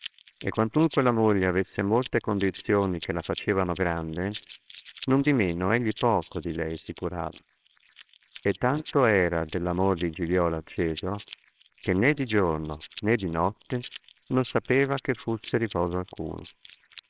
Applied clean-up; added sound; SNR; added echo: neural separator model SepFormer WHAMR!.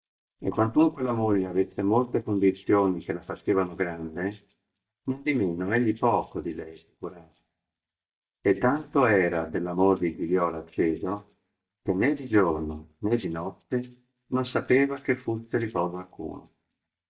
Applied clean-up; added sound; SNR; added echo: neural mask model DeepFilterNet 3.